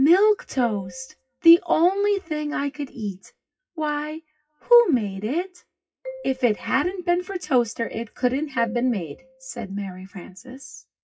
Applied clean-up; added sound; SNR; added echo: classical method WPE with log-MMSE.